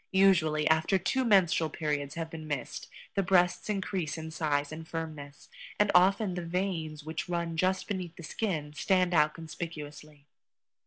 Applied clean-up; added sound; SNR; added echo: none; none; none; none.